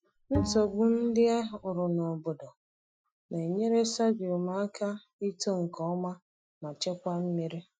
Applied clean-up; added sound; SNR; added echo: classical method Wiener filter.